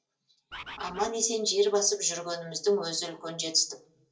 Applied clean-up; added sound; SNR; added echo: none; Bird; 12 dB; reverberation time 0.3 s.